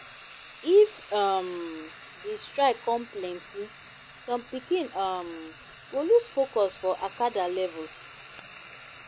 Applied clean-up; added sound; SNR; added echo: none; Frying (food); 15 dB; none.